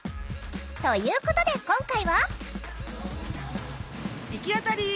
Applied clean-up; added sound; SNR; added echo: none; Bass drum / Snare drum / Drum kit; 11 dB; none.